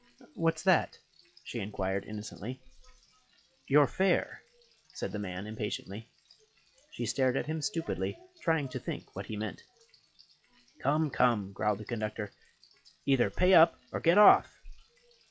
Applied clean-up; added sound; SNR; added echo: classical method log-MMSE.